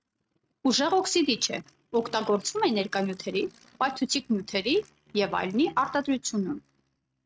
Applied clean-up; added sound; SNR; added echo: neural mask model RNNoise.